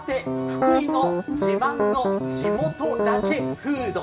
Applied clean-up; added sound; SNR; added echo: none; Piano; -3 dB; reverberation time 0.4 s.